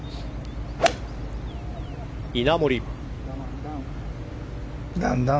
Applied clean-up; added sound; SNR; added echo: none; none; none; none.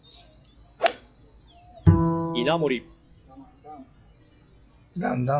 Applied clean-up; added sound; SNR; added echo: classical method log-MMSE.